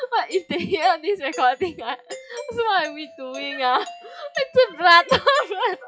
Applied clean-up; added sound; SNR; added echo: classical method WPE with log-MMSE.